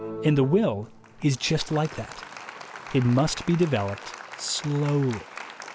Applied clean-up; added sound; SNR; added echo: none; Applause; 14 dB; none.